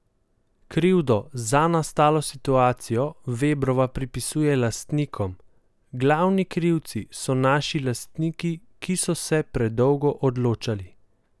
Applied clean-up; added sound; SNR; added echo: none; none; none; none.